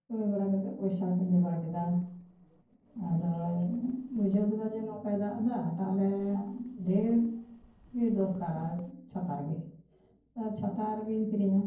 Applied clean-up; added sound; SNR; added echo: neural separator model SepFormer DNS4.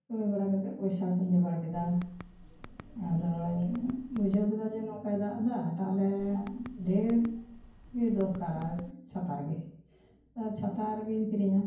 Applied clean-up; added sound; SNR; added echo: none; Typing; 18 dB; reverberation time 0.9 s.